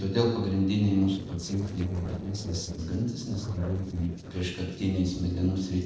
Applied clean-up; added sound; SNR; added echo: neural separator model SepFormer DNS4.